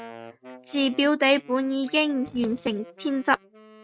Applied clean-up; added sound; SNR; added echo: neural mask model RNNoise.